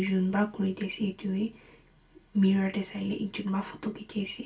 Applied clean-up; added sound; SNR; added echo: none; none; none; reverberation time 0.2 s.